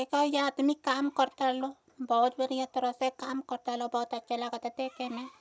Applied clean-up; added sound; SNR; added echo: none; none; none; none.